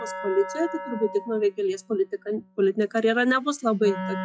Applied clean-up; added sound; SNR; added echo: classical method log-MMSE.